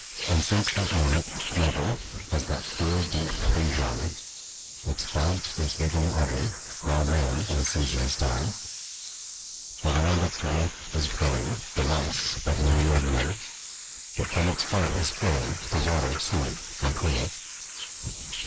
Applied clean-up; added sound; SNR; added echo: neural mask model Resemble Enhance denoiser.